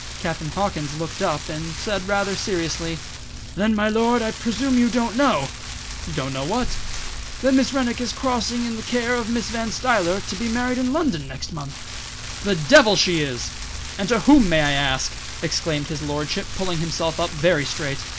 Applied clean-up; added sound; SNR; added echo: none; Rain; 9 dB; none.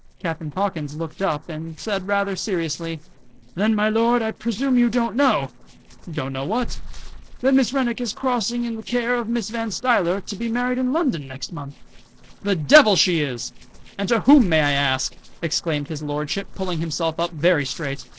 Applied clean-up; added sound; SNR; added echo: neural separator model SepFormer DNS4.